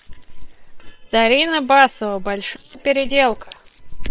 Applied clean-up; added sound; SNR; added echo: neural separator model SepFormer WHAM!.